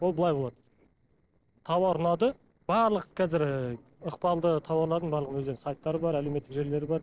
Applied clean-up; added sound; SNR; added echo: neural separator model SepFormer DNS4.